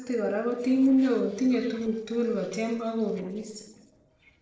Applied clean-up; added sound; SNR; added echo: neural separator model SepFormer DNS4.